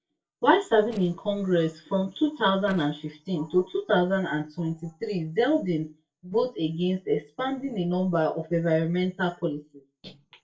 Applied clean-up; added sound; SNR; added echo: neural separator model SepFormer DNS4.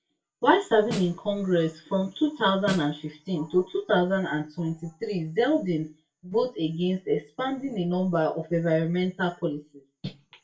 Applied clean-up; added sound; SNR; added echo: none; Snare drum; 13 dB; reverberation time 0.2 s.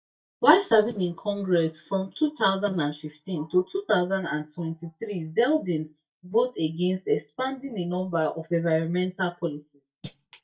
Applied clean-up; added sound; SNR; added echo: neural mask model DeepFilterNet 3.